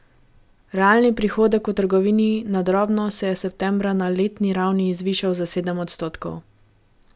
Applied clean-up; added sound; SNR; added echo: none; none; none; none.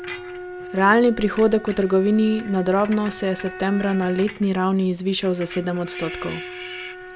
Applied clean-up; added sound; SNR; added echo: none; Screech + Bowed string instrument; 14 dB; none.